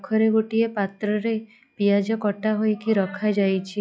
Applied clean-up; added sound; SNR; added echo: classical method log-MMSE.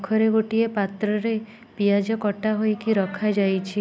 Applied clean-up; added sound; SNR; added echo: none; none; none; none.